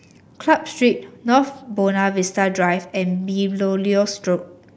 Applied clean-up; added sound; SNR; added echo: none; none; none; none.